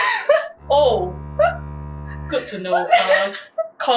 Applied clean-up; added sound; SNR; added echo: none; Bowed string instrument; 13 dB; none.